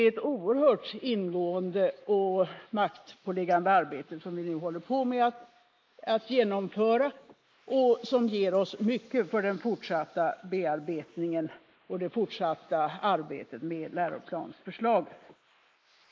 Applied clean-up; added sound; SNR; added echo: neural mask model Resemble Enhance denoiser.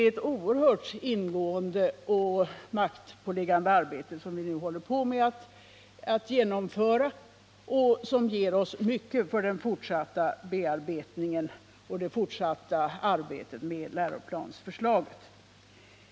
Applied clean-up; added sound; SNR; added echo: none; none; none; none.